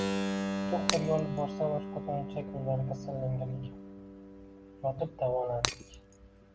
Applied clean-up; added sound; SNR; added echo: none; Shatter + Keyboard (musical); 2 dB; none.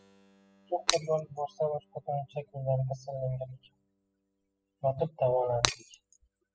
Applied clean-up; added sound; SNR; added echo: classical method spectral subtraction.